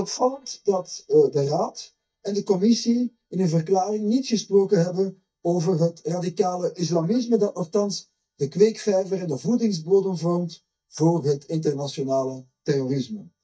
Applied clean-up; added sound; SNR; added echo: neural mask model DeepFilterNet 3.